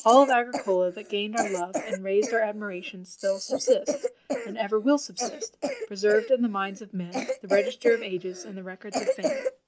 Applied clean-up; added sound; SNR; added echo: neural mask model Resemble Enhance denoiser.